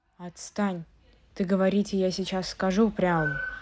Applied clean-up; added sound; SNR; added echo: none; none; none; none.